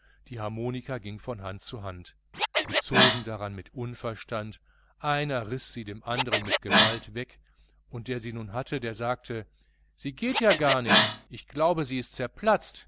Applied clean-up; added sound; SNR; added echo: none; Scratching (performance technique); -2 dB; none.